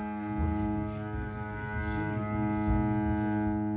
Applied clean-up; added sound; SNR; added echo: none; Bowed string instrument; -4 dB; reverberation time 0.6 s.